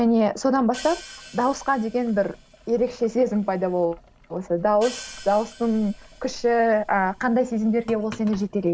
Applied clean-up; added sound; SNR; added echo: none; Hi-hat + Boiling; 20 dB; none.